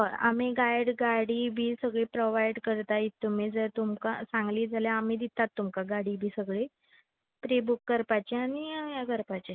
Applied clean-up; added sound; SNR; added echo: none; none; none; none.